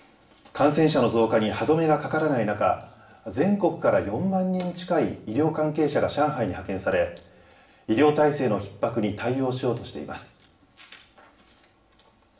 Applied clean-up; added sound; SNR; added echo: none; none; none; reverberation time 0.7 s.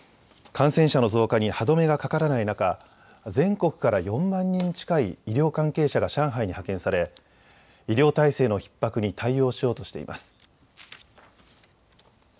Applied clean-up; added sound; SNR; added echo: none; none; none; none.